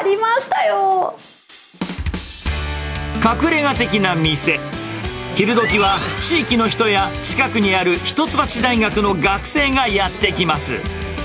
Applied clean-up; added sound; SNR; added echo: none; none; none; none.